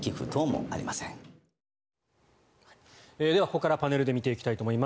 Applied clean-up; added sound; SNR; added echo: none; none; none; none.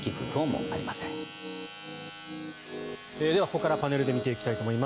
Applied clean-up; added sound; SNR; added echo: none; Domestic sounds, home sounds + Piano; 7 dB; none.